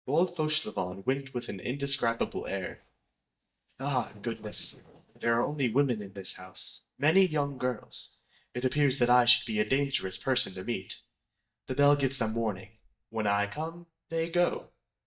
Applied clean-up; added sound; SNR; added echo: neural mask model DeepFilterNet 3.